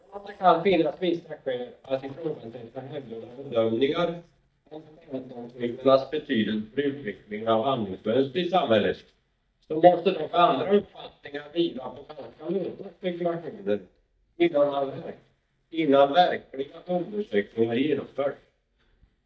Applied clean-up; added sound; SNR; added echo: neural mask model DeepFilterNet 3.